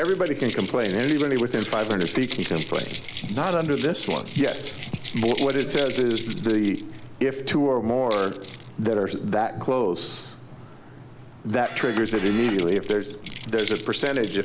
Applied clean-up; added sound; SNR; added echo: none; Camera + Keys jangling; 12 dB; none.